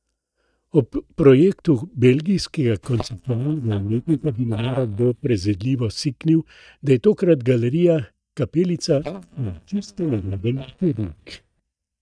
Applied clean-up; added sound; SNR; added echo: neural mask model DeepFilterNet 3.